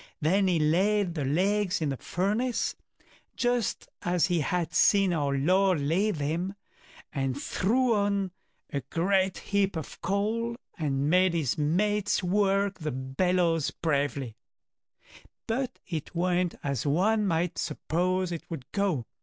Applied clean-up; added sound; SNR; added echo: none; none; none; none.